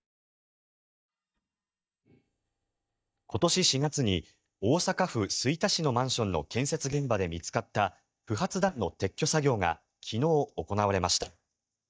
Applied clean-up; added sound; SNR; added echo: neural mask model DeepFilterNet 3.